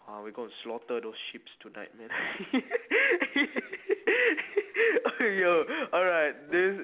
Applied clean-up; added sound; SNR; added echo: none; none; none; none.